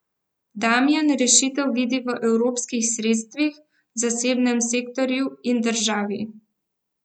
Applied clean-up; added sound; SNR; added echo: none; none; none; none.